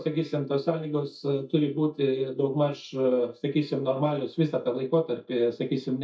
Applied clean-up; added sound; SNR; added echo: neural mask model DeepFilterNet 3.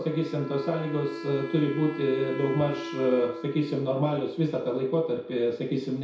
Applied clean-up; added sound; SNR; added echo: none; Wind instrument, woodwind instrument; 12 dB; reverberation time 0.6 s.